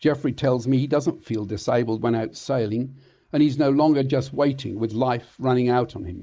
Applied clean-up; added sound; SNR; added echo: neural mask model Resemble Enhance denoiser.